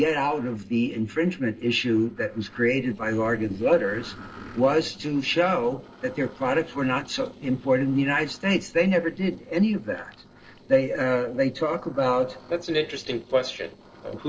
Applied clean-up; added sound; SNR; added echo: neural separator model SepFormer DNS4.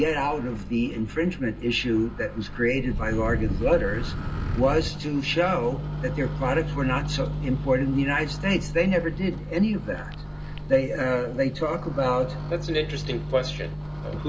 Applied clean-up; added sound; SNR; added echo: none; Microwave oven; 5 dB; reverberation time 0.2 s.